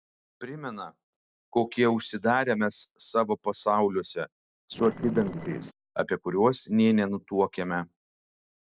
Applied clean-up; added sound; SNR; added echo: neural separator model SepFormer DNS4.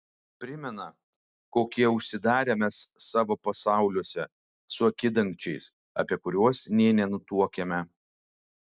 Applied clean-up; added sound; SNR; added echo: none; none; none; none.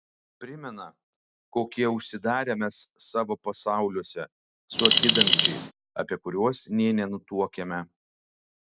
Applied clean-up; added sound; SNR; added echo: none; Alarm; -4 dB; none.